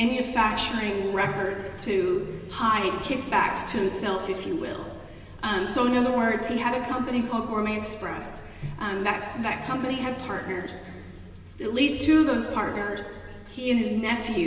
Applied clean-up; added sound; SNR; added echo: none; Microwave oven; 16 dB; reverberation time 2.0 s.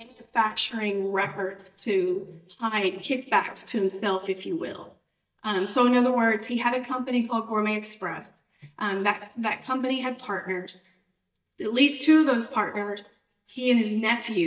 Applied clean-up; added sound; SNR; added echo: neural mask model DeepFilterNet 3.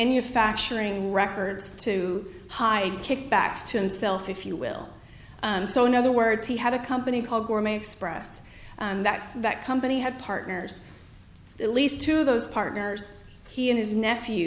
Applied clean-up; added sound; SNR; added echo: none; none; none; none.